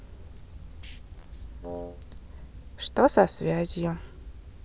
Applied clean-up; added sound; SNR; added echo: none; Wind instrument, woodwind instrument; 15 dB; none.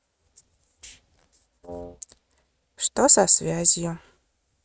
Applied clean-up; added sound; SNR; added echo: neural mask model RNNoise.